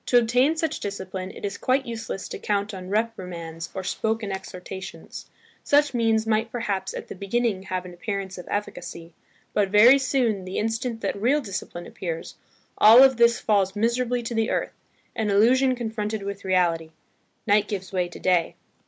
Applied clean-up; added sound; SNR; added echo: none; none; none; none.